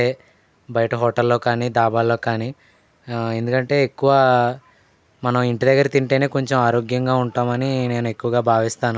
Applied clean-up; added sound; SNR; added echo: none; none; none; none.